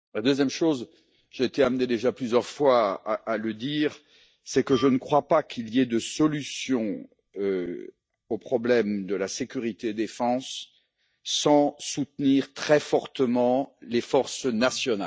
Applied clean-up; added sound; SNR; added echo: neural mask model DeepFilterNet 3.